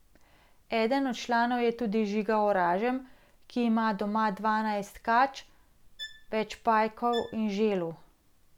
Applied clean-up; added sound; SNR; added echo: none; Bowed string instrument; 19 dB; none.